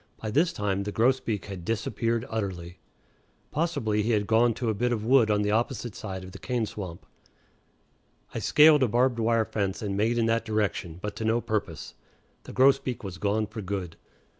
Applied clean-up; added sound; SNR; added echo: none; none; none; none.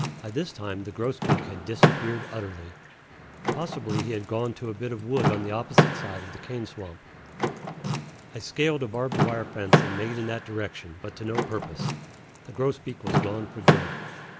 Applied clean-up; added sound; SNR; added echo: none; Door / Car; -4 dB; none.